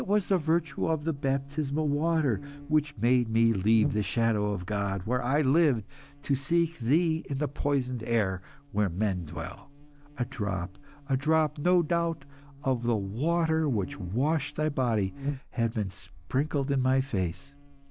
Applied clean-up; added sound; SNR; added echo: none; Buzz; 16 dB; none.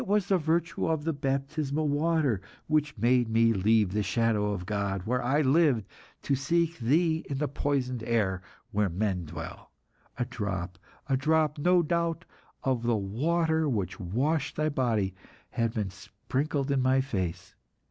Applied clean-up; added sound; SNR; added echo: none; none; none; none.